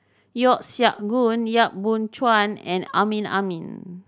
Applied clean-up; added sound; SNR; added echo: none; none; none; none.